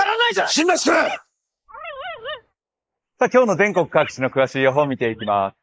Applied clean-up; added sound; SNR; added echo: neural mask model Resemble Enhance denoiser.